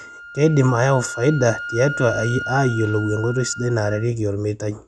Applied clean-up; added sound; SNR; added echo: none; Wind instrument, woodwind instrument; 12 dB; none.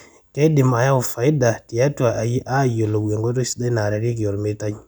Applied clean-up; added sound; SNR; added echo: none; none; none; none.